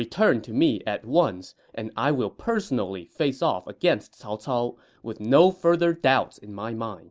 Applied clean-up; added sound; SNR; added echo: none; none; none; none.